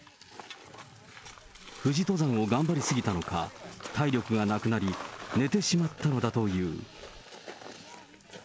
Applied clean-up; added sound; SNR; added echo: none; none; none; none.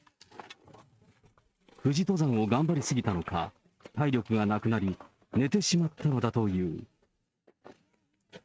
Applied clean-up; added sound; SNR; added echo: neural mask model RNNoise.